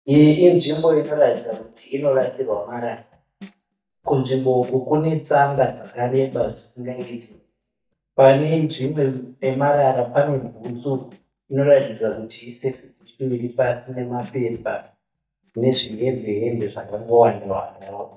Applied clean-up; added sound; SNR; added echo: neural mask model DeepFilterNet 3.